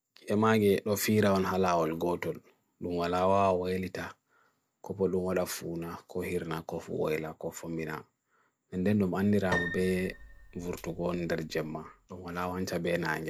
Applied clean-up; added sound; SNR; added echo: none; Piano; 10 dB; none.